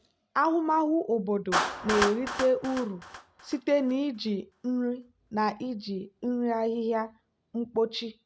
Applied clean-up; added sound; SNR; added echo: none; Clapping; 9 dB; none.